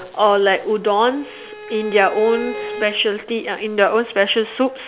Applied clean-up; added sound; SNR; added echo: none; Bowed string instrument; 13 dB; none.